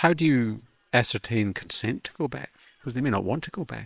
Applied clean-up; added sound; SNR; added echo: neural separator model SepFormer WHAM!.